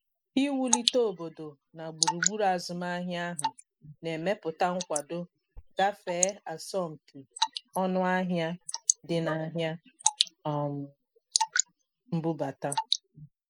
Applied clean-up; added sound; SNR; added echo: neural mask model Resemble Enhance denoiser.